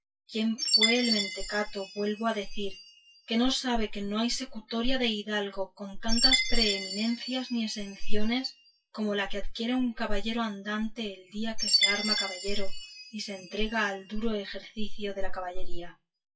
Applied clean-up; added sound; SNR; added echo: classical method WPE with log-MMSE.